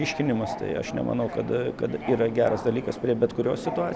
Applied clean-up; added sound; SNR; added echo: none; Subway, metro, underground; 12 dB; none.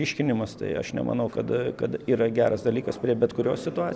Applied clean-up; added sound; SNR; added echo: none; none; none; none.